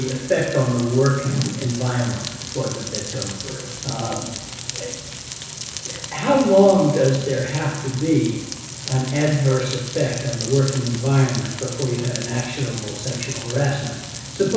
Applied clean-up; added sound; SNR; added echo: none; Frying (food); 12 dB; reverberation time 1.1 s.